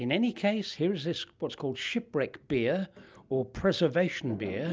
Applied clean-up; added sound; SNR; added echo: none; none; none; none.